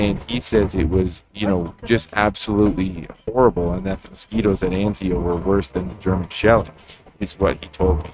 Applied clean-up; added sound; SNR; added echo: neural mask model RNNoise.